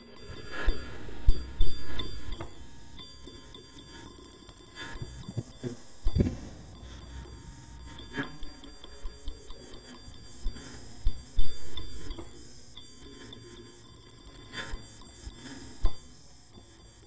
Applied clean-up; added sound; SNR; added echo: neural mask model DeepFilterNet 3.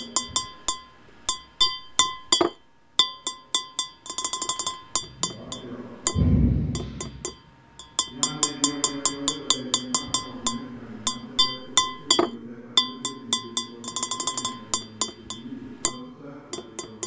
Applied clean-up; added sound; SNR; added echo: none; Tap / Glass; -5 dB; reverberation time 2.0 s.